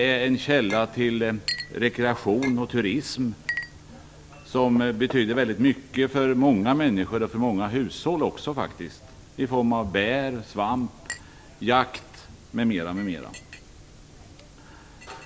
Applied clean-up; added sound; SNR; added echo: none; Chink, clink + Chink, clink; 17 dB; none.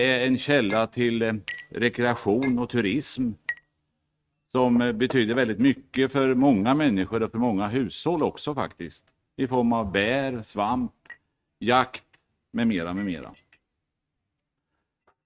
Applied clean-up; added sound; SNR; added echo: neural mask model RNNoise.